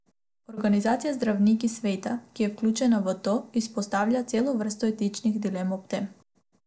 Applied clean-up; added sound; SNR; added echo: none; none; none; none.